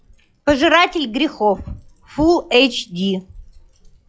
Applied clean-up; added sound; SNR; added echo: classical method log-MMSE.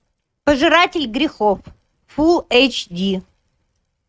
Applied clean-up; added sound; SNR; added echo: neural mask model RNNoise.